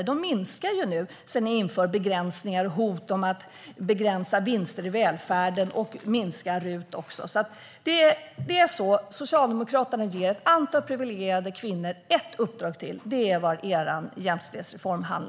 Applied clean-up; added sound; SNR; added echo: none; none; none; none.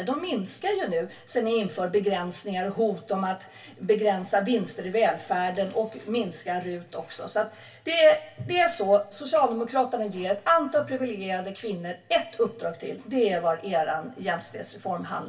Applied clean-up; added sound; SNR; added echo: none; none; none; reverberation time 0.2 s.